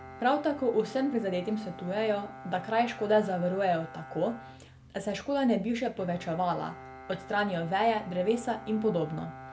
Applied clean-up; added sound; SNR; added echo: none; Bowed string instrument; 16 dB; none.